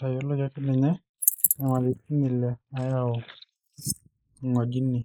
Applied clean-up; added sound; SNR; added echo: neural mask model Resemble Enhance denoiser.